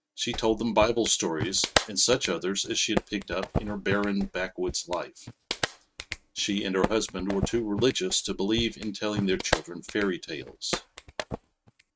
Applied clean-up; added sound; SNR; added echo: neural mask model RNNoise.